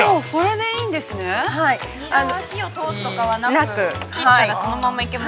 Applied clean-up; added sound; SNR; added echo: none; none; none; none.